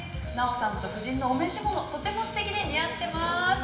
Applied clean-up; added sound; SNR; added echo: none; Bark; 14 dB; reverberation time 1.4 s.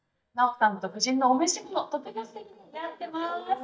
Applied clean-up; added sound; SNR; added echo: neural mask model DeepFilterNet 3.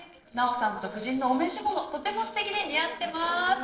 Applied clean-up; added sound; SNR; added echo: neural separator model SepFormer DNS4.